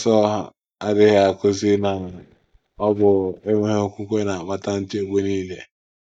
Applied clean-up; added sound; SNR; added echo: neural mask model DeepFilterNet 3.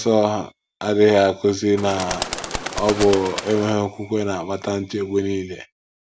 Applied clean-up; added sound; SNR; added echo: none; Bird; 7 dB; none.